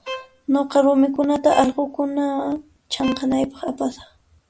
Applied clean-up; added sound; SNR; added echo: none; Bowed string instrument; 17 dB; none.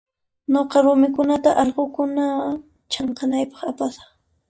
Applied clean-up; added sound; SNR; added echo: neural mask model DeepFilterNet 3.